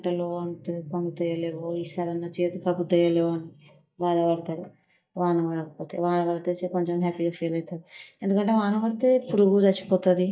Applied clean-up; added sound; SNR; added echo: neural mask model DeepFilterNet 3.